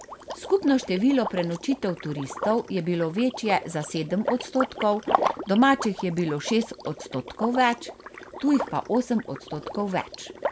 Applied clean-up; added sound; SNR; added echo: none; Liquid; 8 dB; none.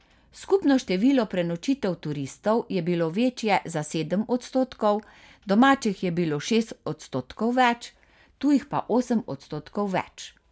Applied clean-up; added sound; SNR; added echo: none; none; none; none.